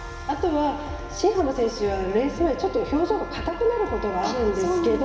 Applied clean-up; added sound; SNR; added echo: none; Trumpet; 16 dB; reverberation time 1.8 s.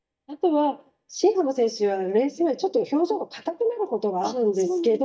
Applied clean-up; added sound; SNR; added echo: neural mask model DeepFilterNet 3.